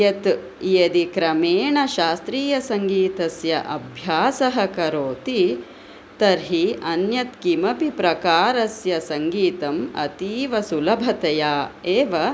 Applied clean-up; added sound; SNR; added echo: none; none; none; none.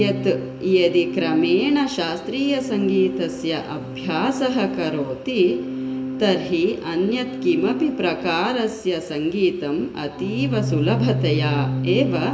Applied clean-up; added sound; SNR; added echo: none; Organ; 6 dB; reverberation time 1.9 s.